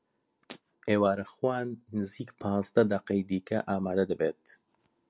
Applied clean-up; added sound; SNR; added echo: none; none; none; none.